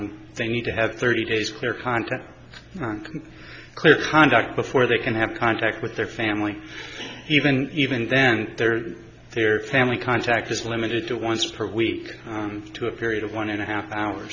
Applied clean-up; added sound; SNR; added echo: none; none; none; none.